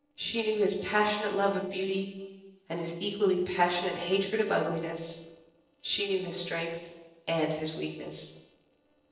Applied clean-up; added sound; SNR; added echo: neural separator model SepFormer DNS4.